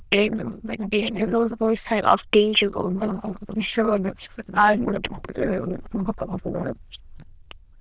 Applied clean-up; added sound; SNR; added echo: neural diffusion model UNIVERSE++.